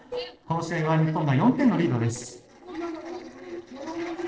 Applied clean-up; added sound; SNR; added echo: neural separator model SepFormer DNS4.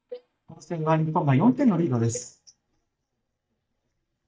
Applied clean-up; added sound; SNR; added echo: neural mask model DeepFilterNet 3.